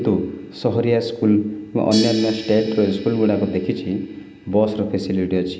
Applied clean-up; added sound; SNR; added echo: none; Crash cymbal; 18 dB; none.